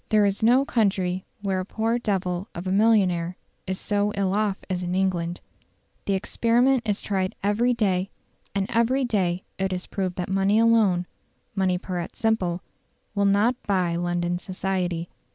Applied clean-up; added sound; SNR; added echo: none; none; none; none.